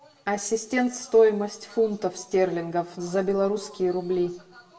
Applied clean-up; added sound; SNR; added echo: none; none; none; reverberation time 0.5 s.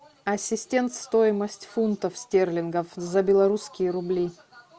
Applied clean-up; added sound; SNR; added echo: none; none; none; none.